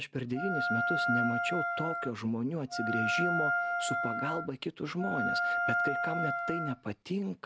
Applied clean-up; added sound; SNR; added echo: none; Wind instrument, woodwind instrument; -3 dB; none.